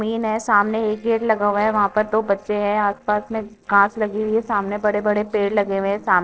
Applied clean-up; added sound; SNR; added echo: neural separator model SepFormer DNS4.